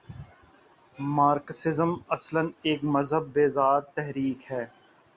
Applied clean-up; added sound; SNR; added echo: none; none; none; none.